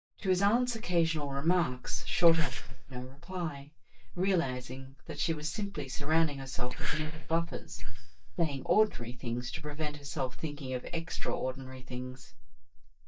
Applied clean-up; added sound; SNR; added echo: neural mask model DeepFilterNet 3.